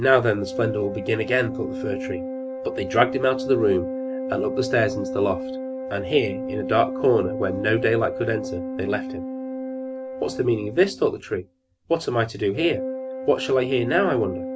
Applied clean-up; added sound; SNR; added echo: none; Organ; 7 dB; none.